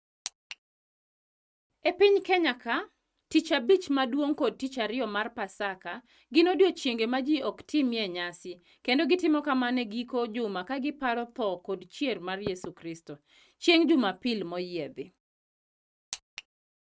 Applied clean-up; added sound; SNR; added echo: neural mask model RNNoise.